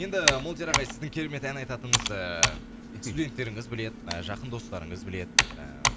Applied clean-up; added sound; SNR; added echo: none; Computer keyboard; -3 dB; none.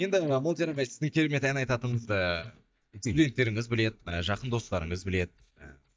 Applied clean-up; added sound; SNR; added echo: neural mask model DeepFilterNet 3.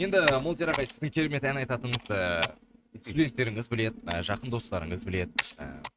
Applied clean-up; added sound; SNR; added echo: neural mask model RNNoise.